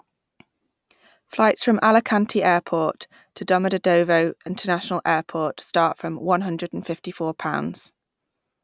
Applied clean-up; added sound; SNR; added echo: none; none; none; none.